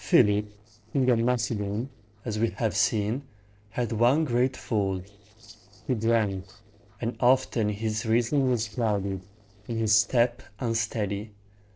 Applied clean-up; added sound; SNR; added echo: neural separator model SepFormer DNS4.